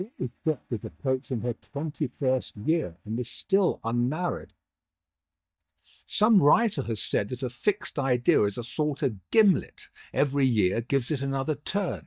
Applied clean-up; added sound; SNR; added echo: neural mask model DeepFilterNet 3.